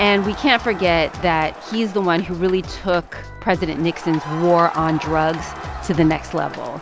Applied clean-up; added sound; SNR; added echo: none; Crowd; 14 dB; none.